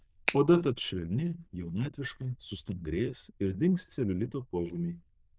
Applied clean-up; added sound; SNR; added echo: neural diffusion model UNIVERSE++.